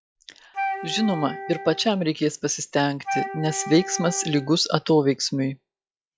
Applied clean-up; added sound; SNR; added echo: classical method log-MMSE.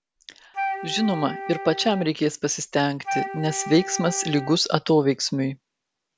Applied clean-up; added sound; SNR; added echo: none; Wind instrument, woodwind instrument; 9 dB; none.